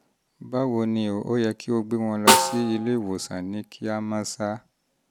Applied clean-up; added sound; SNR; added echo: none; Snare drum; -1 dB; none.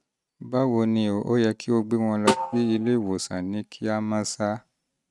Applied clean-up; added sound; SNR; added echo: neural mask model RNNoise.